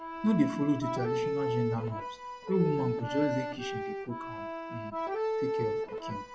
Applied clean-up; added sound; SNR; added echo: none; Accordion; 1 dB; none.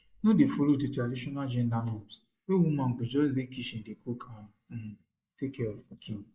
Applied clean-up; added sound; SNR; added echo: neural mask model Resemble Enhance denoiser.